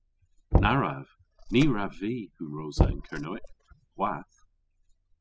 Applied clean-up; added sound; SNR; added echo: classical method spectral subtraction.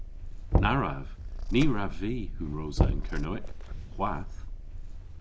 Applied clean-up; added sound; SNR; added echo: none; Knock + Purr; -2 dB; none.